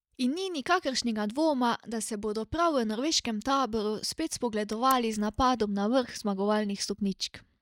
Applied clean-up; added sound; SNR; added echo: neural mask model DeepFilterNet 3.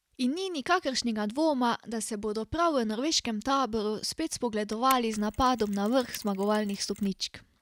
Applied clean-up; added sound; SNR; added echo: none; Mechanisms; 17 dB; none.